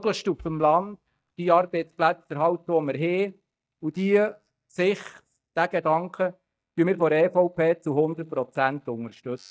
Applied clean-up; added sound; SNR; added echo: neural mask model DeepFilterNet 3.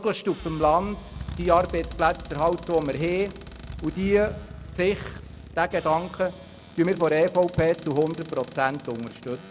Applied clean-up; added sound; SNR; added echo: none; Squeak / Cupboard open or close + Motorcycle; 13 dB; none.